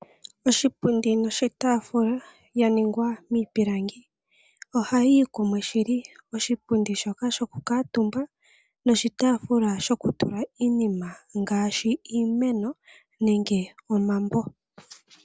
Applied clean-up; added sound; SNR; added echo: none; none; none; none.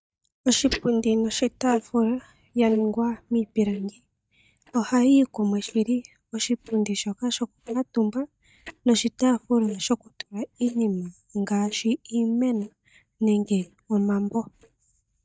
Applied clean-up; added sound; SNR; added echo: neural mask model DeepFilterNet 3.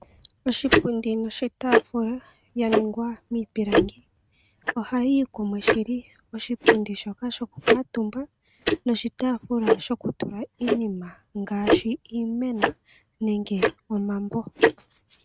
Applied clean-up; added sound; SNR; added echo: neural mask model RNNoise.